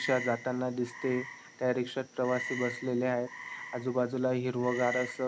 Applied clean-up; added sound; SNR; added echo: none; Frog; 11 dB; none.